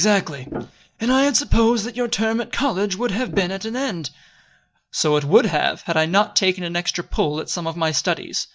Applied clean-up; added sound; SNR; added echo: neural mask model DeepFilterNet 3.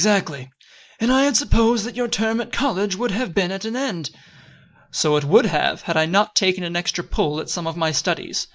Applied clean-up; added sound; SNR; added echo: neural mask model Resemble Enhance denoiser.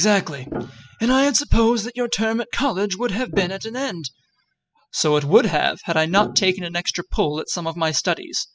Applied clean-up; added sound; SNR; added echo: classical method spectral subtraction.